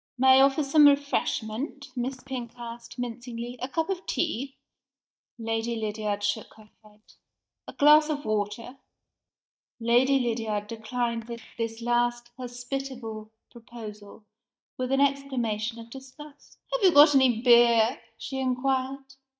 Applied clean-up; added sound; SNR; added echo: neural mask model DeepFilterNet 3.